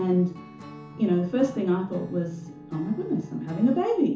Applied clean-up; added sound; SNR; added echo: none; Acoustic guitar / Strum; 18 dB; reverberation time 0.9 s.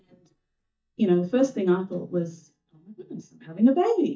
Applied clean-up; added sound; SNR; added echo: neural mask model DeepFilterNet 3.